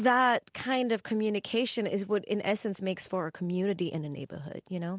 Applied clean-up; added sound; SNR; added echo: none; none; none; none.